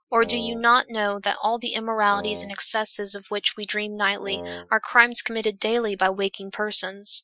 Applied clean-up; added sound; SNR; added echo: classical method Wiener filter.